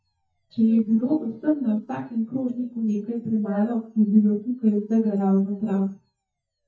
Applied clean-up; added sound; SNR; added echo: neural mask model DeepFilterNet 3.